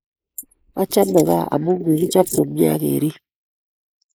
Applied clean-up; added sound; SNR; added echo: neural mask model Resemble Enhance denoiser.